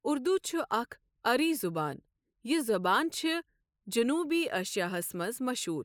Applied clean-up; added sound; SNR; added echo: neural mask model Resemble Enhance denoiser.